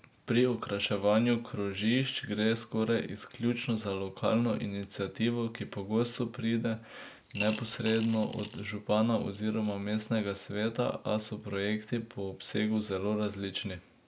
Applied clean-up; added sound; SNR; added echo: none; Coin (dropping) / Glass; 12 dB; none.